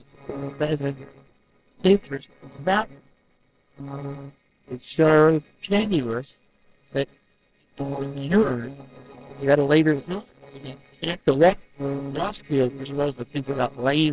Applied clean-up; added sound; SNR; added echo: neural separator model SepFormer WHAMR!.